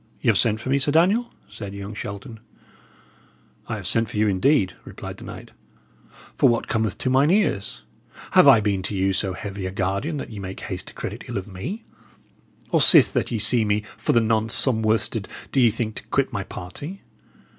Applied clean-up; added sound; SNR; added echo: none; none; none; none.